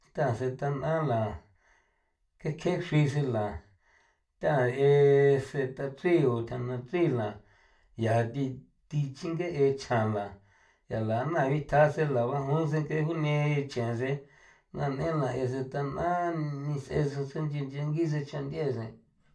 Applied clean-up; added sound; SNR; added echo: none; none; none; reverberation time 0.3 s.